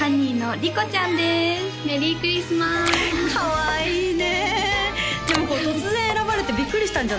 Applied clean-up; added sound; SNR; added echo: none; Water / Splash, splatter; 11 dB; none.